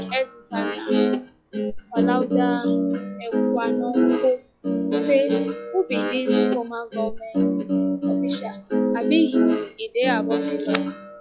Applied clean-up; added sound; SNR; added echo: classical method log-MMSE.